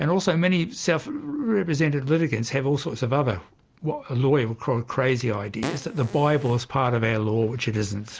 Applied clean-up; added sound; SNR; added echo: none; Fart; 12 dB; none.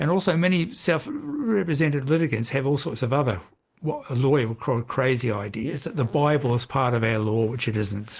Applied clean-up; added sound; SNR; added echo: neural mask model Resemble Enhance denoiser.